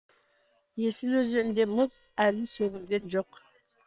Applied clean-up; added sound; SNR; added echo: neural separator model SepFormer WHAM!.